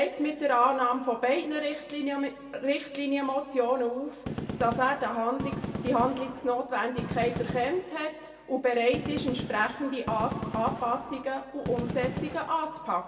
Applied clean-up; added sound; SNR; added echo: none; Gunshot, gunfire; 7 dB; reverberation time 1.5 s.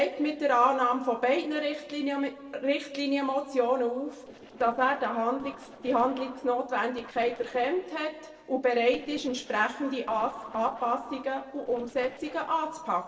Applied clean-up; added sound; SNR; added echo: neural separator model SepFormer DNS4.